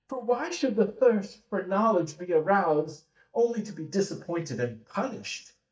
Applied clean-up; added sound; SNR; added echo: neural mask model DeepFilterNet 3.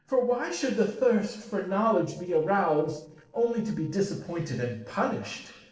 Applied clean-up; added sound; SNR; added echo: neural separator model SepFormer DNS4.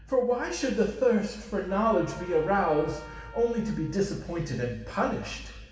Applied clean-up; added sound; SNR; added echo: none; Trumpet; 20 dB; reverberation time 2.1 s.